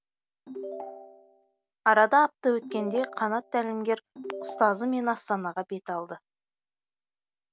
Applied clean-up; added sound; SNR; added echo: none; Ringtone / Chime; 13 dB; none.